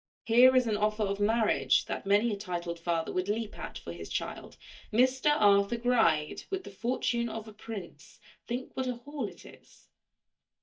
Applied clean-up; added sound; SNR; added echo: neural mask model DeepFilterNet 3.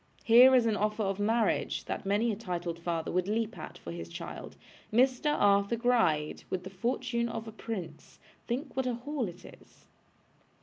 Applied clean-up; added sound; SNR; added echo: none; none; none; none.